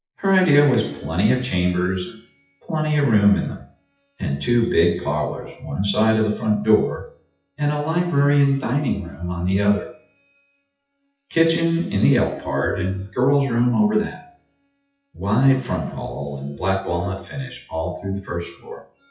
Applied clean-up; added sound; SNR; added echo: classical method WPE with log-MMSE.